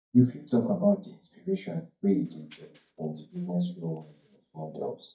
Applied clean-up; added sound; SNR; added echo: neural mask model DeepFilterNet 3.